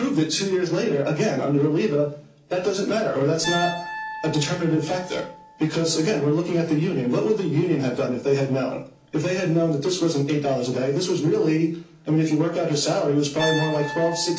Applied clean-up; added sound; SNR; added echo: none; Piano; 16 dB; reverberation time 0.4 s.